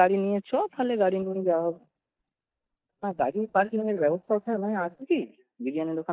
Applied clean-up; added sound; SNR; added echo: neural mask model DeepFilterNet 3.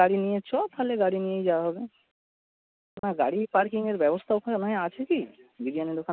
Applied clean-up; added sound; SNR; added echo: none; none; none; none.